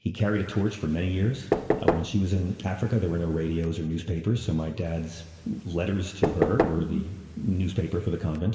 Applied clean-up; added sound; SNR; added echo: none; Knock / Wood; 5 dB; reverberation time 2.3 s.